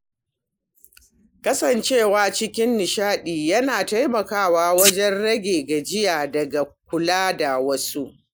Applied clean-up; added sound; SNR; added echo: neural mask model Resemble Enhance denoiser.